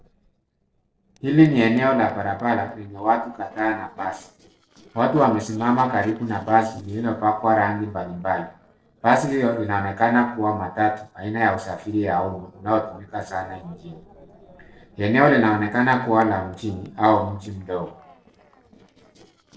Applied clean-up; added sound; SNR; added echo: neural separator model SepFormer DNS4.